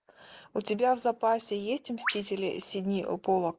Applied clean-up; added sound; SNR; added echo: neural mask model Resemble Enhance denoiser.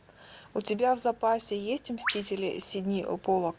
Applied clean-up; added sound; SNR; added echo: none; Bird vocalization, bird call, bird song; 13 dB; none.